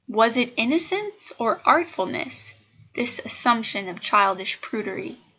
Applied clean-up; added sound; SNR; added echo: none; none; none; none.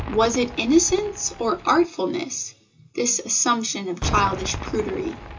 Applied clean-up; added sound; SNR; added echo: none; Cheering / Fireworks; 11 dB; reverberation time 0.2 s.